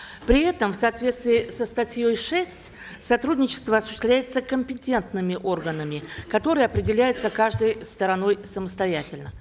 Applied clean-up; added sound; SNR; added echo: none; none; none; none.